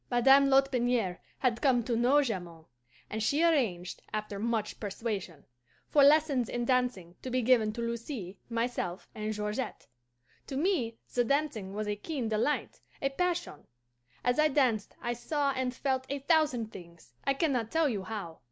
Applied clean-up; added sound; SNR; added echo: none; none; none; none.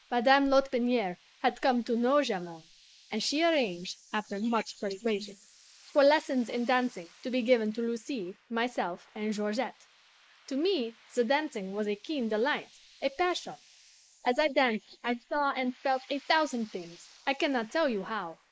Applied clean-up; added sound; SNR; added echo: neural mask model Resemble Enhance denoiser.